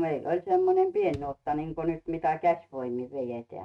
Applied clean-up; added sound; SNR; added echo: neural mask model RNNoise.